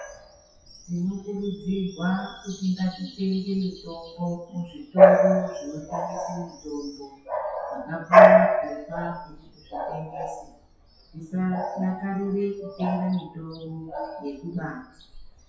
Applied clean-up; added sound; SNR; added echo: classical method WPE with log-MMSE.